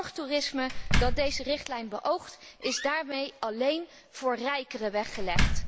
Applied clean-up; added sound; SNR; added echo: none; Slam; 0 dB; none.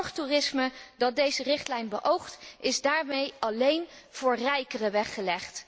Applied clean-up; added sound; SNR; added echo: none; none; none; none.